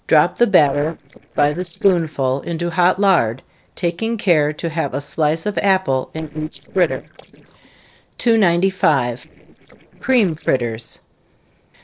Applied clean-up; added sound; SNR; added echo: neural separator model SepFormer DNS4.